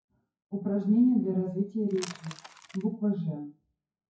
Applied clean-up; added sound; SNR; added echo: classical method WPE with log-MMSE.